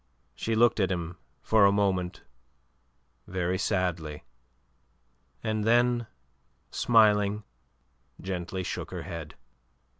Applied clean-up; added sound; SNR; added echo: none; none; none; none.